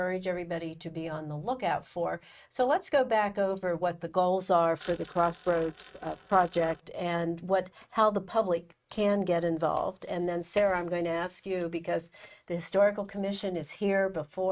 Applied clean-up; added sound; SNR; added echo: neural mask model RNNoise.